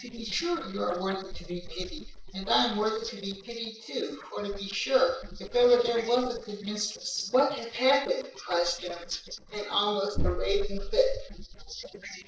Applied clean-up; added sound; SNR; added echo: neural separator model SepFormer DNS4.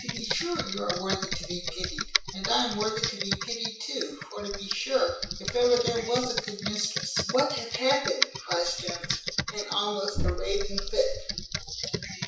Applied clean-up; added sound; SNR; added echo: none; Computer keyboard; 4 dB; reverberation time 0.6 s.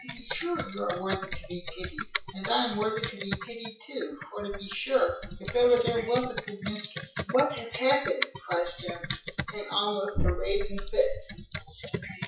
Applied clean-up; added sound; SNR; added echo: classical method WPE with log-MMSE.